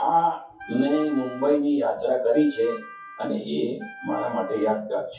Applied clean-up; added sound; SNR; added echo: classical method WPE with log-MMSE.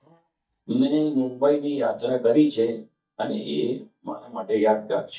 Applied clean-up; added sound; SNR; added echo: neural mask model DeepFilterNet 3.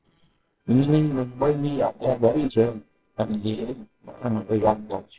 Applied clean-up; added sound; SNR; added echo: neural separator model SepFormer WHAMR!.